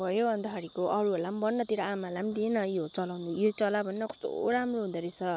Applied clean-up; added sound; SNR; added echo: none; none; none; none.